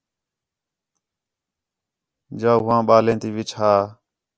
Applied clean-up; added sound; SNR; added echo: none; none; none; none.